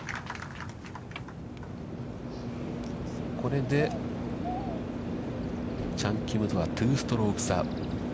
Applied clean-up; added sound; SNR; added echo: none; Bird vocalization, bird call, bird song; 13 dB; none.